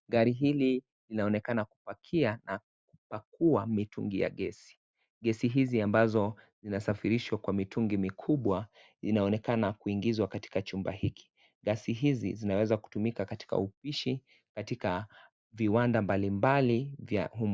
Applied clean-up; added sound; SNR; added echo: none; none; none; none.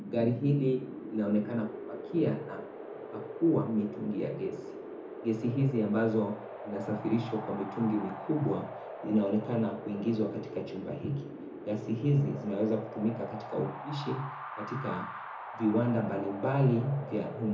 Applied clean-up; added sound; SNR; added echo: none; Wind; 10 dB; reverberation time 0.6 s.